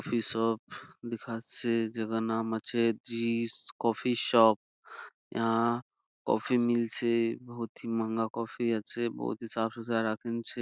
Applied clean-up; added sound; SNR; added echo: none; none; none; none.